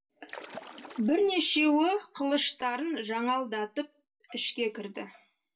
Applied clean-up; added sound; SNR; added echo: none; Splash, splatter; 16 dB; reverberation time 0.2 s.